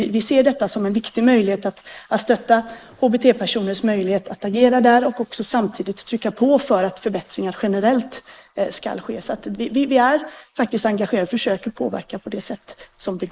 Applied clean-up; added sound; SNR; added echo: neural mask model Resemble Enhance denoiser.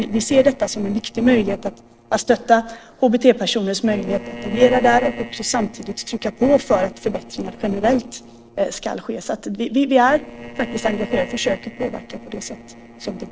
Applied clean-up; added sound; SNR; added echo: neural separator model SepFormer DNS4.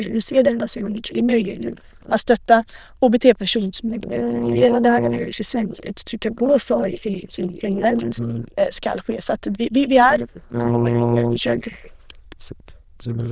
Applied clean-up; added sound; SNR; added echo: neural diffusion model UNIVERSE++.